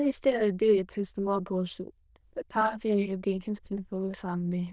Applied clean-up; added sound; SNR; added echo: neural diffusion model UNIVERSE++.